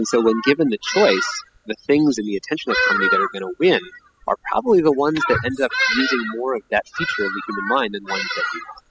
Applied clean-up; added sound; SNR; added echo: classical method spectral subtraction.